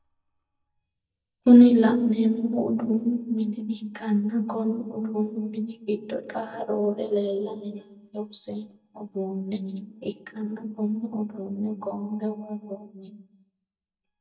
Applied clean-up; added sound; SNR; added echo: neural mask model DeepFilterNet 3.